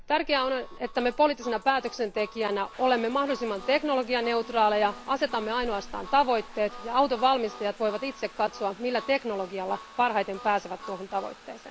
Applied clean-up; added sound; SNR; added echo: none; Harmonica + Trickle, dribble / Bathtub (filling or washing) / Water tap, faucet; 16 dB; none.